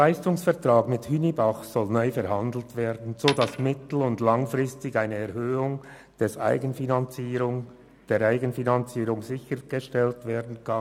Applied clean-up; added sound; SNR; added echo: none; Coin (dropping); 10 dB; none.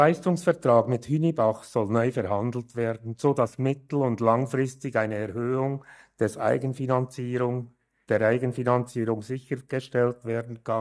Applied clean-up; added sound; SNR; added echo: neural mask model DeepFilterNet 3.